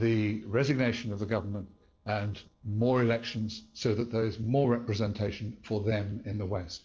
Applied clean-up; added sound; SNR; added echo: neural separator model SepFormer DNS4.